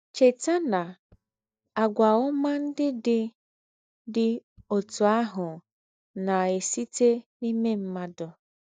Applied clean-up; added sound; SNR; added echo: neural mask model DeepFilterNet 3.